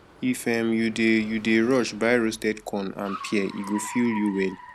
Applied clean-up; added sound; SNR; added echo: none; Car; 17 dB; none.